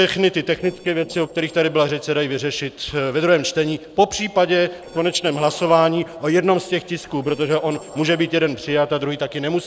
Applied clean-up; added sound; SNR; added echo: neural separator model SepFormer DNS4.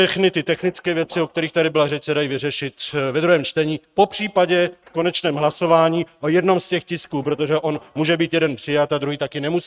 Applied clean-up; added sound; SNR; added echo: neural mask model RNNoise.